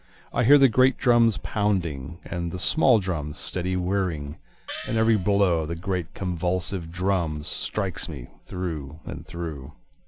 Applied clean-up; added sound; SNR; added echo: none; Gong; 14 dB; none.